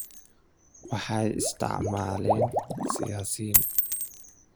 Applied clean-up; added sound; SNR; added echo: none; Liquid + Coin (dropping); -2 dB; none.